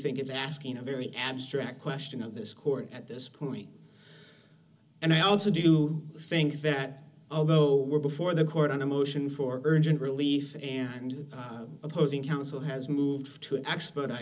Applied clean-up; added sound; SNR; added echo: none; none; none; reverberation time 0.4 s.